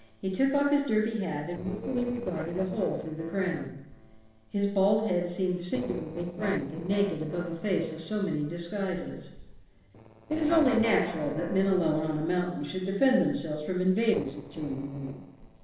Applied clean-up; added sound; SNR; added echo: neural separator model SepFormer DNS4.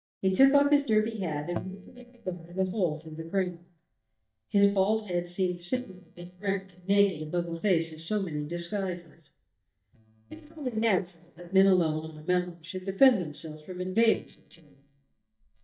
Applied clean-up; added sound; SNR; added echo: neural mask model DeepFilterNet 3.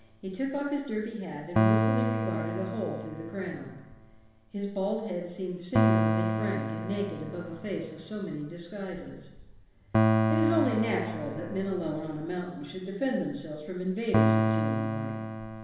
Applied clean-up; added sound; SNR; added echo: none; Piano; -3 dB; reverberation time 1.1 s.